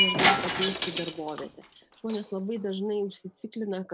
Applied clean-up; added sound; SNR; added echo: none; Shatter; -2 dB; none.